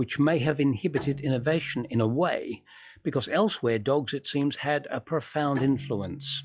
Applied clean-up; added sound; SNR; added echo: classical method log-MMSE.